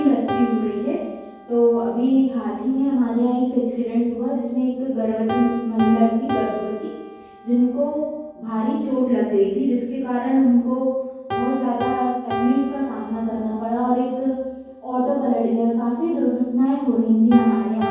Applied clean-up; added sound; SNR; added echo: none; Piano; 12 dB; reverberation time 1.3 s.